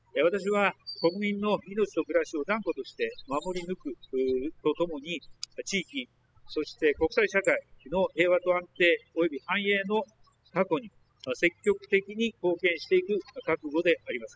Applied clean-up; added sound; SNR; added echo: classical method spectral subtraction.